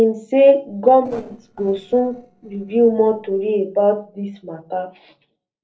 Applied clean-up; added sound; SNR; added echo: neural separator model SepFormer DNS4.